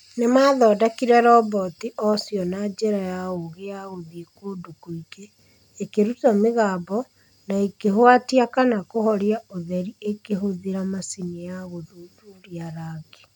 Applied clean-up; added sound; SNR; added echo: none; none; none; none.